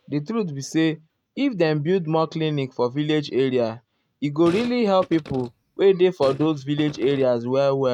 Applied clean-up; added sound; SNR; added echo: neural mask model RNNoise.